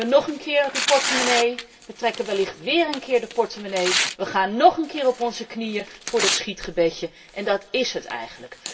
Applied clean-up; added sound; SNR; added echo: none; Tearing; 7 dB; reverberation time 0.2 s.